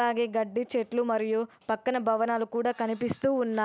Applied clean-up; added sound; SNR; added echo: none; none; none; none.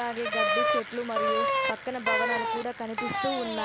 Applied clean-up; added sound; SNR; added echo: none; Bicycle; -4 dB; none.